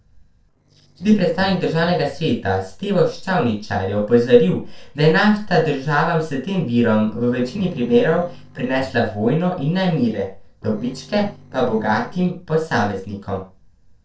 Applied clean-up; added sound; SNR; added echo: neural separator model SepFormer DNS4.